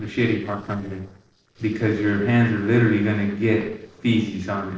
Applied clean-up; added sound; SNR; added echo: neural separator model SepFormer DNS4.